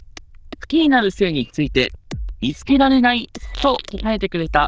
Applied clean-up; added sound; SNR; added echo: neural diffusion model UNIVERSE++.